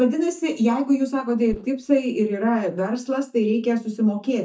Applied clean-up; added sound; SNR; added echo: neural mask model DeepFilterNet 3.